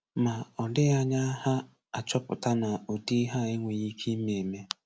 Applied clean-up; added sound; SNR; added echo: none; none; none; none.